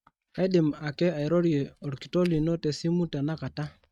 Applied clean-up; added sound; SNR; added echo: neural mask model RNNoise.